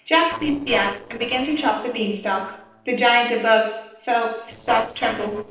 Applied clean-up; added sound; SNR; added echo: neural separator model SepFormer DNS4.